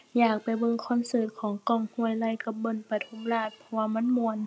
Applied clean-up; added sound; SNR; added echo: none; none; none; none.